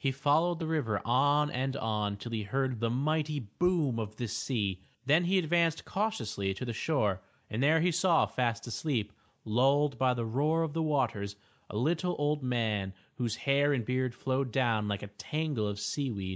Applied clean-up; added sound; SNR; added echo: none; none; none; none.